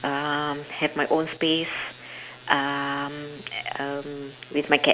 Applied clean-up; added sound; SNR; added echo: none; none; none; none.